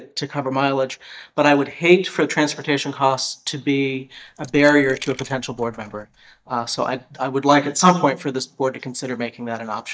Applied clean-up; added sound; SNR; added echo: neural mask model DeepFilterNet 3.